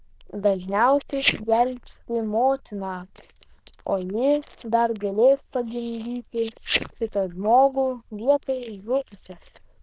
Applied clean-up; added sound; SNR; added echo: neural diffusion model UNIVERSE++.